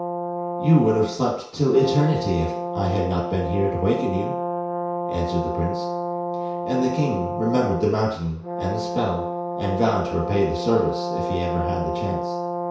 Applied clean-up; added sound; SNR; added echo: none; Brass instrument; 4 dB; reverberation time 0.6 s.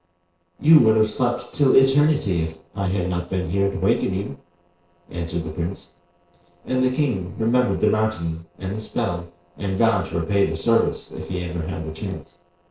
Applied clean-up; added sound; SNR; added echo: neural separator model SepFormer DNS4.